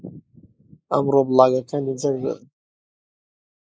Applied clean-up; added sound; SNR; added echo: neural mask model Resemble Enhance denoiser.